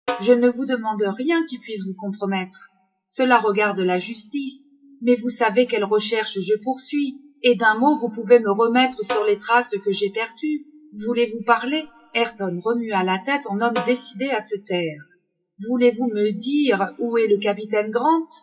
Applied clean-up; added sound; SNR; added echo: classical method WPE with log-MMSE.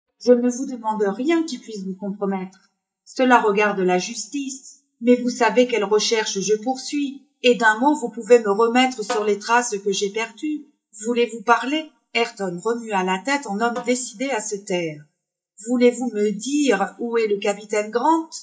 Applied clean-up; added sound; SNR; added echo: neural mask model DeepFilterNet 3.